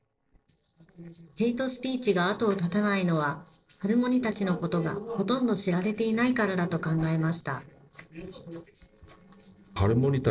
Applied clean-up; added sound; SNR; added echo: neural separator model SepFormer DNS4.